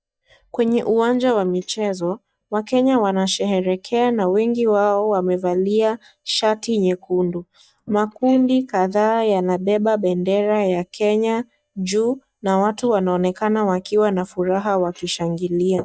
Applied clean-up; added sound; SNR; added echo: neural mask model DeepFilterNet 3.